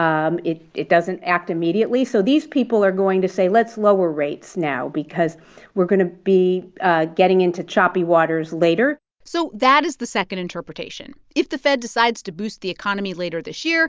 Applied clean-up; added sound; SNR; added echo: none; none; none; none.